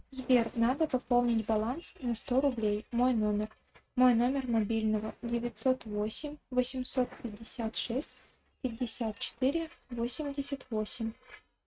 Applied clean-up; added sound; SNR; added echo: neural mask model RNNoise.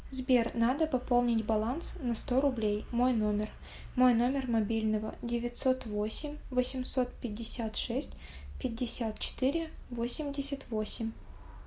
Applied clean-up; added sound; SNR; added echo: none; none; none; none.